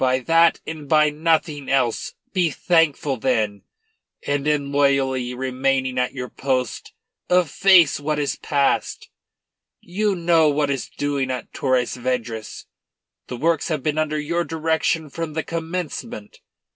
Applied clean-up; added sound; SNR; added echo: none; none; none; none.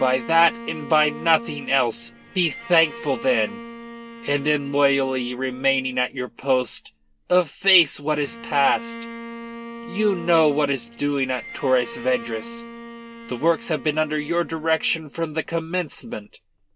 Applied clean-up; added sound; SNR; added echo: none; Bowed string instrument; 15 dB; none.